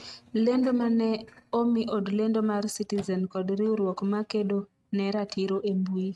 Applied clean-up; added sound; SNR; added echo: neural mask model RNNoise.